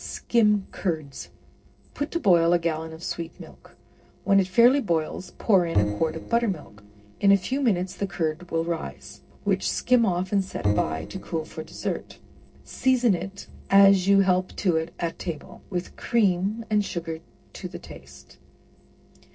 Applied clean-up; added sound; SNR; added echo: neural separator model SepFormer DNS4.